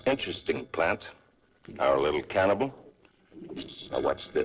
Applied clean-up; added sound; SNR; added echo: neural separator model SepFormer DNS4.